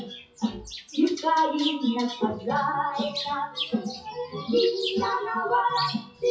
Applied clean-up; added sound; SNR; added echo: classical method WPE with log-MMSE.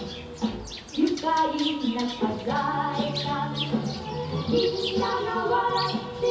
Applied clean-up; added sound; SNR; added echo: none; Bird; 11 dB; reverberation time 0.5 s.